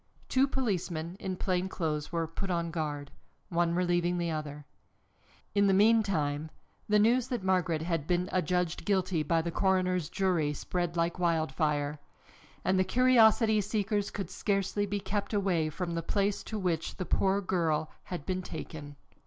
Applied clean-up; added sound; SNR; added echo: none; none; none; none.